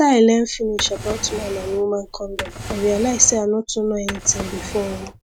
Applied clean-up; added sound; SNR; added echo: none; Drawer open or close; 12 dB; none.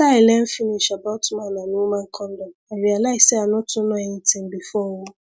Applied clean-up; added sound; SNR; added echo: none; none; none; none.